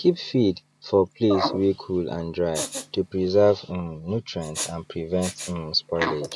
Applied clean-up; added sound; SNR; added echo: none; Respiratory sounds; 9 dB; none.